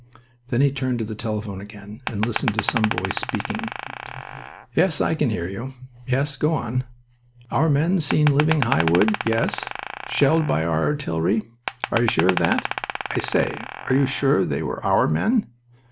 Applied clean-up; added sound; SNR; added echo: none; Glass; 7 dB; none.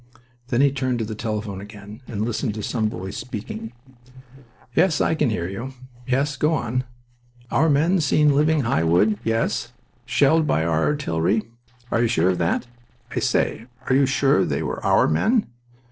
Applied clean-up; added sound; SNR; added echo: neural separator model SepFormer DNS4.